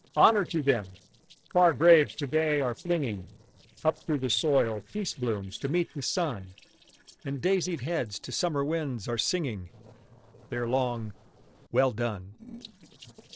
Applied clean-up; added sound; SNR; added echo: neural separator model SepFormer DNS4.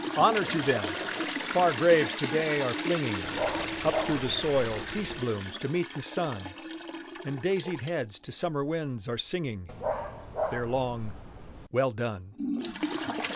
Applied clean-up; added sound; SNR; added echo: none; Dog + Toilet flush; 4 dB; none.